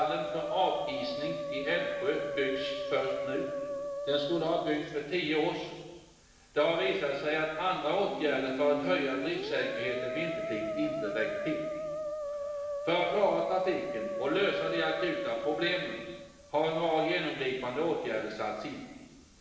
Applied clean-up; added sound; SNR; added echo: none; Musical instrument; 6 dB; reverberation time 1.3 s.